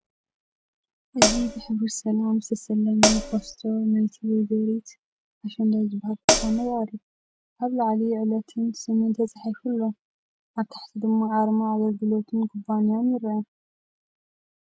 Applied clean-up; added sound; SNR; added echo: none; Hi-hat; -3 dB; none.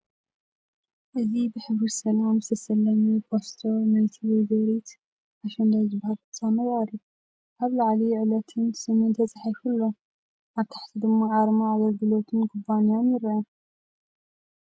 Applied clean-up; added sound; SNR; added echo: none; none; none; none.